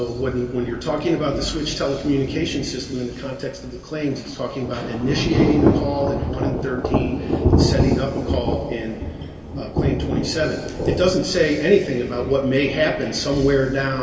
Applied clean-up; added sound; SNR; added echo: none; Thunder / Rain; 2 dB; reverberation time 2.2 s.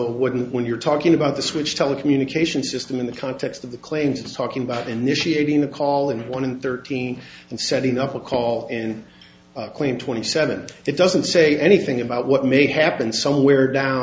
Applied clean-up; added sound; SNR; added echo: none; none; none; none.